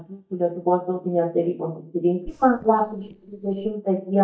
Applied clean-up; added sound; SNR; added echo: neural mask model DeepFilterNet 3.